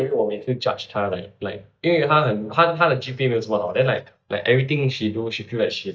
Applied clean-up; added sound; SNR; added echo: neural mask model DeepFilterNet 3.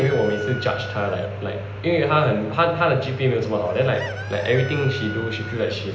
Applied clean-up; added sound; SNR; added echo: none; Chicken, rooster; 16 dB; reverberation time 0.9 s.